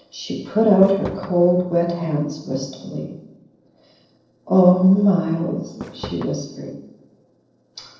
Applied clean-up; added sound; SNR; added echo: neural separator model SepFormer DNS4.